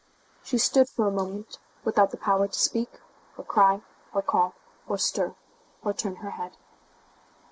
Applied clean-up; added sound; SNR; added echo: neural mask model Resemble Enhance denoiser.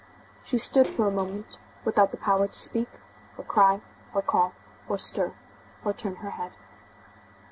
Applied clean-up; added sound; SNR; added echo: none; Splash, splatter; 17 dB; none.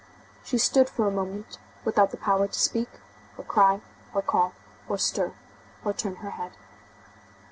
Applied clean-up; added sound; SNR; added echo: none; none; none; none.